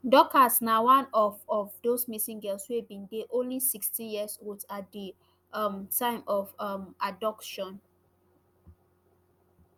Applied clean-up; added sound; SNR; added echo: none; none; none; none.